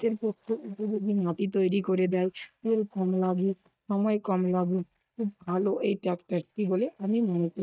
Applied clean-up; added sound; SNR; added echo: neural mask model DeepFilterNet 3.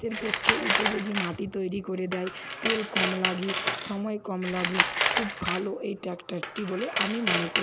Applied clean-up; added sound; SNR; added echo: none; Tools; -2 dB; none.